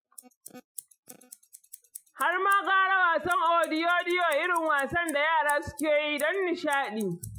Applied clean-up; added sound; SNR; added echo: classical method Wiener filter.